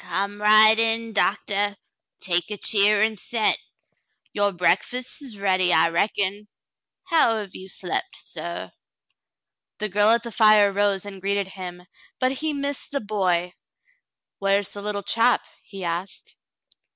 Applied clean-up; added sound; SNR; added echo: none; none; none; none.